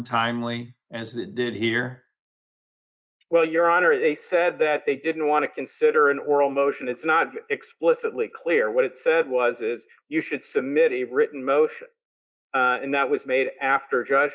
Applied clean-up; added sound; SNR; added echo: neural mask model Resemble Enhance denoiser.